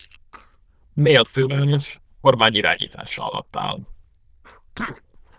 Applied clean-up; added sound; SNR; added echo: neural diffusion model UNIVERSE++.